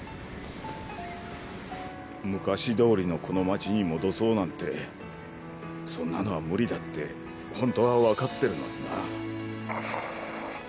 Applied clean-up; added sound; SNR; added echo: none; Telephone; 19 dB; none.